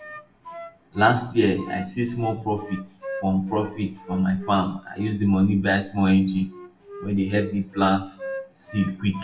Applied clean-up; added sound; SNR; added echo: none; Wind instrument, woodwind instrument; 16 dB; reverberation time 0.2 s.